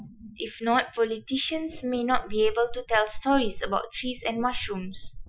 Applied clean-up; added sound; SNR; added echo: classical method Wiener filter.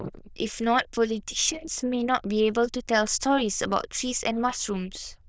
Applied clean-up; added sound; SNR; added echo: neural diffusion model UNIVERSE++.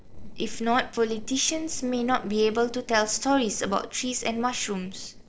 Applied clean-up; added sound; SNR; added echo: neural separator model SepFormer DNS4.